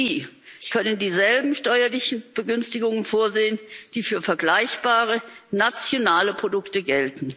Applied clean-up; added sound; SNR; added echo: none; none; none; none.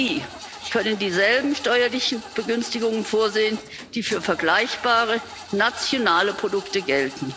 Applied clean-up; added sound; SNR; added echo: none; Engine starting / Car; 16 dB; none.